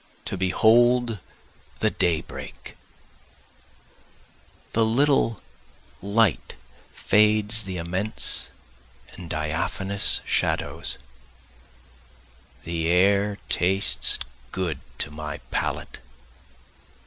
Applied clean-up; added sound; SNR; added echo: none; none; none; none.